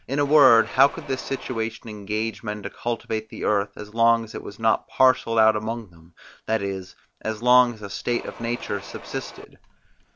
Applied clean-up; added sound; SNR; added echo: none; Mechanisms; 16 dB; none.